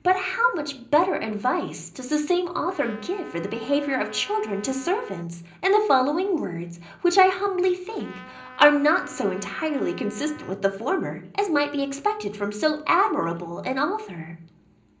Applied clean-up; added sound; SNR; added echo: none; Trumpet; 20 dB; reverberation time 0.5 s.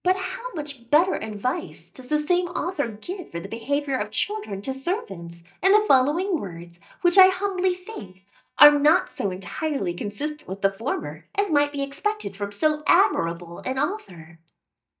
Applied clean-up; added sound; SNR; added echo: neural mask model DeepFilterNet 3.